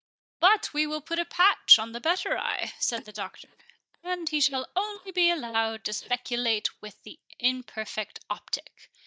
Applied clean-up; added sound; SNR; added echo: neural mask model DeepFilterNet 3.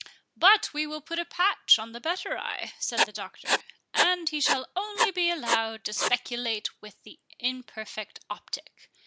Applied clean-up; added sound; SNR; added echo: none; Writing; 1 dB; none.